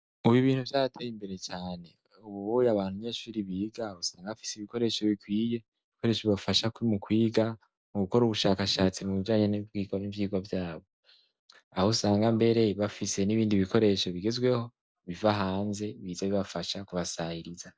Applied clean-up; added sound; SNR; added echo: none; none; none; none.